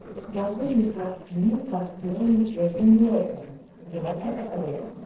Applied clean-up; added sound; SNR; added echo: neural separator model SepFormer DNS4.